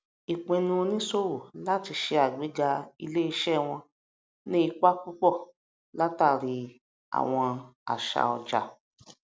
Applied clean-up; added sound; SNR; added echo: none; none; none; none.